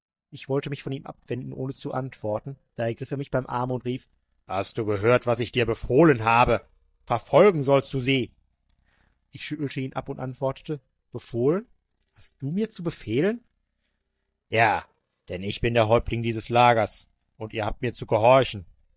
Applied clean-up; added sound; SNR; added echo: neural mask model DeepFilterNet 3.